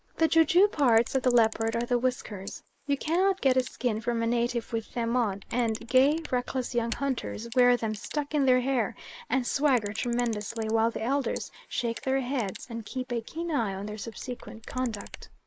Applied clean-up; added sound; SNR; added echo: neural mask model Resemble Enhance denoiser.